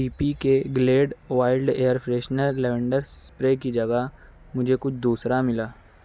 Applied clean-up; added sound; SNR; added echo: none; none; none; none.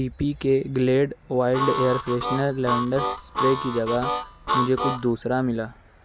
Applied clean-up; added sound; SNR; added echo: none; Harmonica; 3 dB; none.